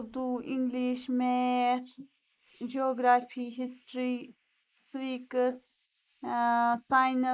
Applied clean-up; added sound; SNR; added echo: neural mask model Resemble Enhance denoiser.